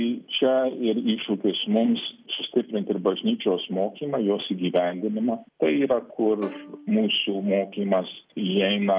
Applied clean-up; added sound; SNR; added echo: none; Bowed string instrument; 19 dB; none.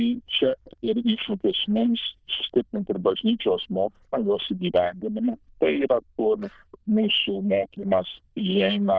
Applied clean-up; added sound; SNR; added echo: neural diffusion model UNIVERSE++.